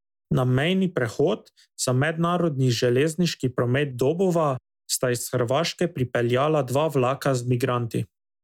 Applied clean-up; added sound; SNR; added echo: none; none; none; none.